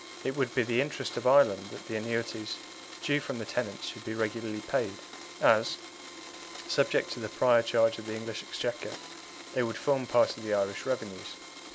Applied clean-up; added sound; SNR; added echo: none; Domestic sounds, home sounds; 14 dB; none.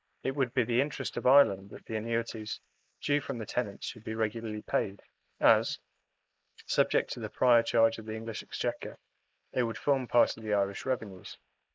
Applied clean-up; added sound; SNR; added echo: neural mask model Resemble Enhance denoiser.